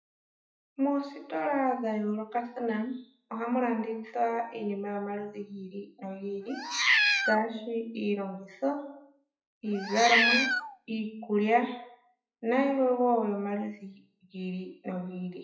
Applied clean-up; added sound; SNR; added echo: classical method WPE with log-MMSE.